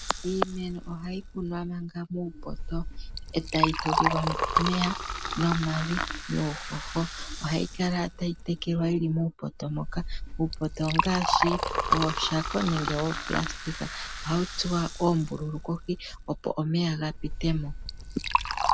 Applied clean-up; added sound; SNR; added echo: none; Liquid; 2 dB; none.